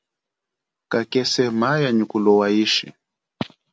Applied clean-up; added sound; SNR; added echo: none; none; none; none.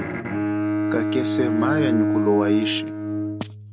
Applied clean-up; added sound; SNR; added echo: none; Bowed string instrument; -3 dB; none.